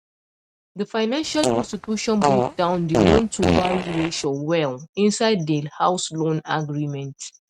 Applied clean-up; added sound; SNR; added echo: neural mask model RNNoise.